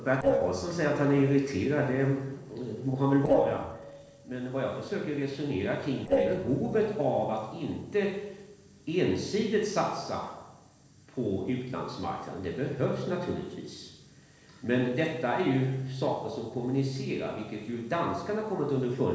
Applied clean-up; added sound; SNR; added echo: neural separator model SepFormer DNS4.